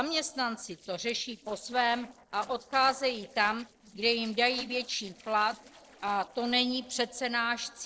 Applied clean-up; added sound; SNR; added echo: neural separator model SepFormer DNS4.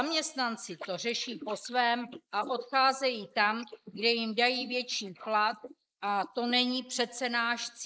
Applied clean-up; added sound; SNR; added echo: neural mask model Resemble Enhance denoiser.